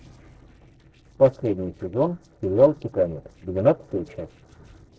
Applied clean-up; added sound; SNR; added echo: neural separator model SepFormer DNS4.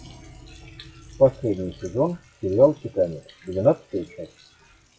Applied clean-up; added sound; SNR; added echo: classical method log-MMSE.